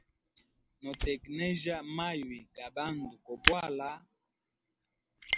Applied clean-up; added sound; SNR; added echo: none; Fire; 1 dB; none.